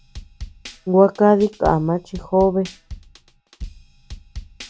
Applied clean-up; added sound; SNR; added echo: none; Drum / Drum kit; 16 dB; none.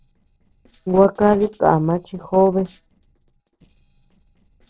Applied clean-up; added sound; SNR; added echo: neural separator model SepFormer DNS4.